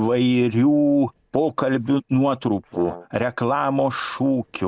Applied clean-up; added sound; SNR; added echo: none; Brass instrument; 14 dB; none.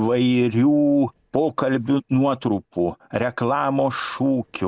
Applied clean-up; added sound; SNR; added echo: none; none; none; none.